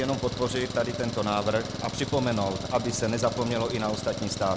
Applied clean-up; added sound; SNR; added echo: none; Engine; 7 dB; none.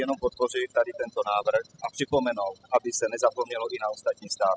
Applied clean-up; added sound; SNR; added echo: classical method spectral subtraction.